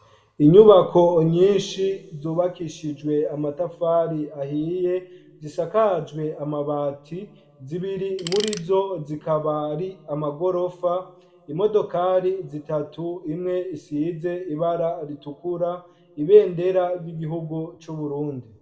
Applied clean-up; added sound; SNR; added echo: none; Tools; 12 dB; reverberation time 1.9 s.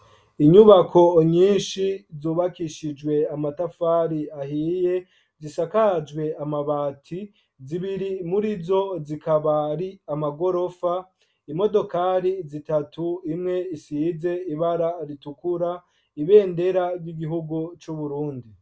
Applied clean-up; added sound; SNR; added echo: none; none; none; none.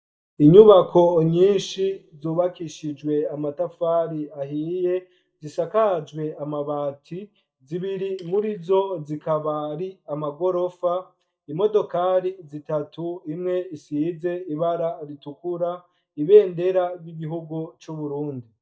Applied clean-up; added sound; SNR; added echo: neural mask model DeepFilterNet 3.